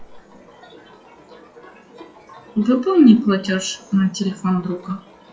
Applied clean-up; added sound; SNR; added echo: classical method WPE with log-MMSE.